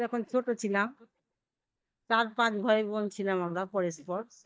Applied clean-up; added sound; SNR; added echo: neural mask model DeepFilterNet 3.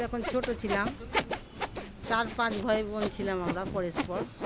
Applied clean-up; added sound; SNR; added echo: none; Sawing; 4 dB; none.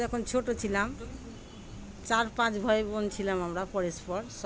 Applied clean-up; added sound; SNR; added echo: none; none; none; none.